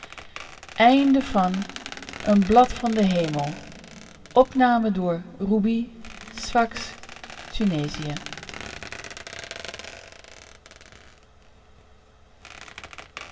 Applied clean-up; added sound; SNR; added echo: none; Squeak; 16 dB; reverberation time 3.0 s.